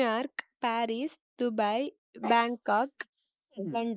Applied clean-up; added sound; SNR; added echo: neural mask model Resemble Enhance denoiser.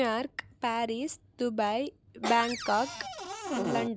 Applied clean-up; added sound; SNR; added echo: none; Cupboard open or close; 5 dB; none.